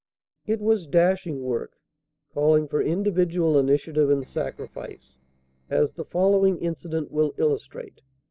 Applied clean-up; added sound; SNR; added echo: neural separator model SepFormer DNS4.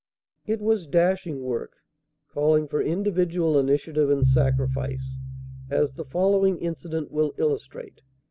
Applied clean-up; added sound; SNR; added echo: none; Piano; 3 dB; none.